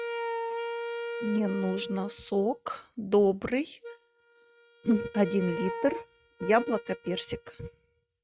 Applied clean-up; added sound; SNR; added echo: neural mask model RNNoise.